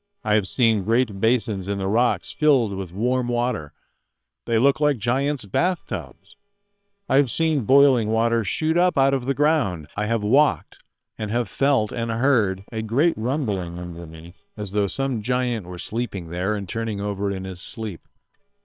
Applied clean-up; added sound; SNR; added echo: neural separator model SepFormer WHAM!.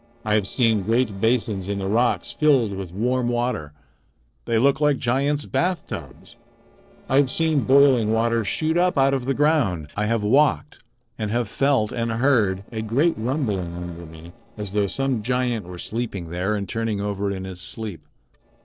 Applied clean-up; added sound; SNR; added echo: neural separator model SepFormer DNS4.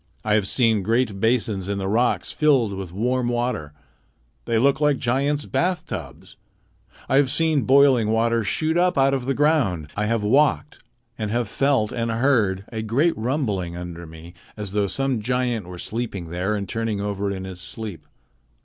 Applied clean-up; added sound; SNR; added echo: none; none; none; none.